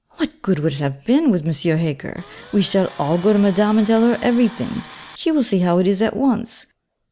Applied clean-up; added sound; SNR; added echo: none; Tools; 20 dB; none.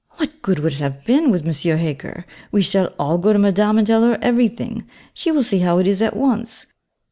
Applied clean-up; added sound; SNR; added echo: none; none; none; none.